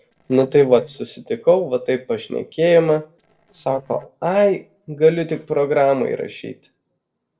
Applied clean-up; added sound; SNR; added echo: neural separator model SepFormer DNS4.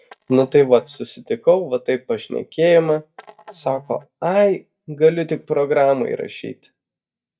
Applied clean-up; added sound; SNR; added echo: neural mask model DeepFilterNet 3.